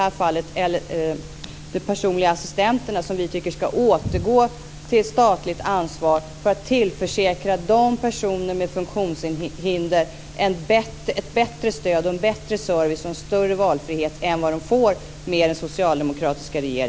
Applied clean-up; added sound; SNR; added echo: none; none; none; none.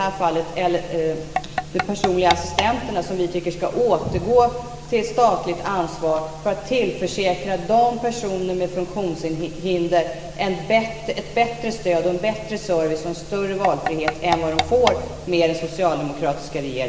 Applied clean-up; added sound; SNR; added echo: none; Tap / Percussion; 6 dB; reverberation time 1.7 s.